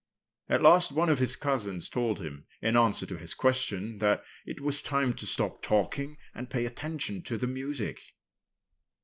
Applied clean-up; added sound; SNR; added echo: neural separator model SepFormer DNS4.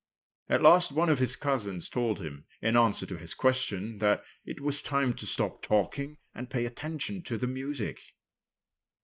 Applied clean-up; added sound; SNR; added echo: neural mask model RNNoise.